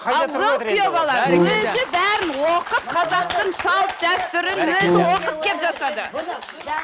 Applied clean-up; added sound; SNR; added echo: none; Brass instrument; 3 dB; none.